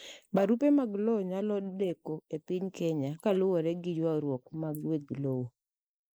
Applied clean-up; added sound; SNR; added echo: neural mask model Resemble Enhance denoiser.